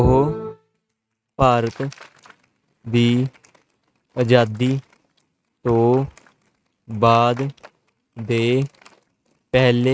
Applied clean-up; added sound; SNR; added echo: neural mask model RNNoise.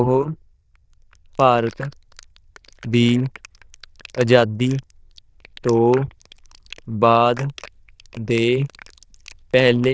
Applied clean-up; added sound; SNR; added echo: neural diffusion model UNIVERSE++.